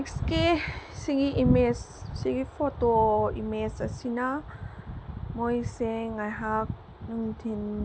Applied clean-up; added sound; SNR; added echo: none; none; none; none.